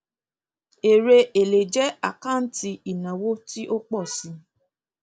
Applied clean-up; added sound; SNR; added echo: none; none; none; none.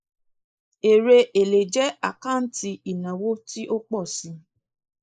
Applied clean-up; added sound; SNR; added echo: neural mask model Resemble Enhance denoiser.